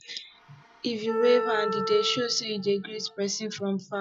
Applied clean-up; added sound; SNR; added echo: classical method log-MMSE.